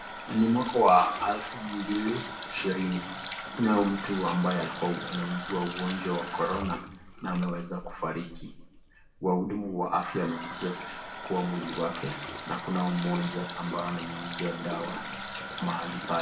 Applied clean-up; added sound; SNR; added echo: none; Water tap, faucet; 8 dB; reverberation time 0.6 s.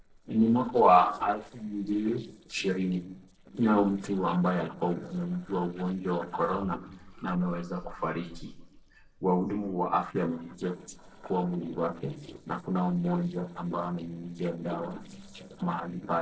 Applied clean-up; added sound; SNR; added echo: neural separator model SepFormer DNS4.